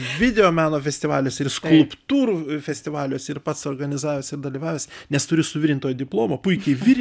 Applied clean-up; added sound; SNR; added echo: none; none; none; none.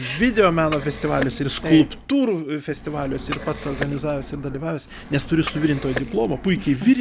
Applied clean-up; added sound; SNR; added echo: none; Liquid; 12 dB; none.